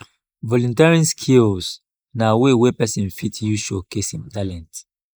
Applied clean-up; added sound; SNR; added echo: neural mask model Resemble Enhance denoiser.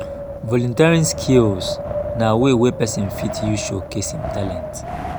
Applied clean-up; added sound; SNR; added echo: none; Wind; 8 dB; none.